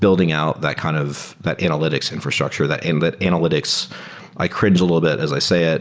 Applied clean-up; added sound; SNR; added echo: none; none; none; none.